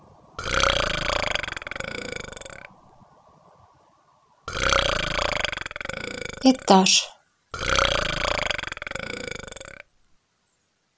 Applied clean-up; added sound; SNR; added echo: none; Burping, eructation; -2 dB; none.